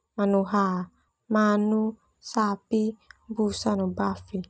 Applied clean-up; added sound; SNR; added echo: none; none; none; none.